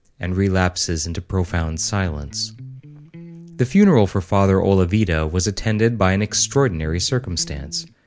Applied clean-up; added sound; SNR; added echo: none; Electric guitar; 19 dB; none.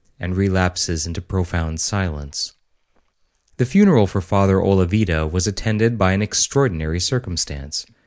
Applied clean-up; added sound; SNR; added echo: neural mask model Resemble Enhance denoiser.